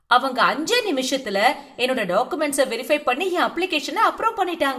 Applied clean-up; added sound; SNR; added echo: none; none; none; reverberation time 0.5 s.